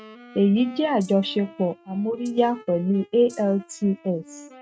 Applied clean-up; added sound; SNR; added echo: neural mask model RNNoise.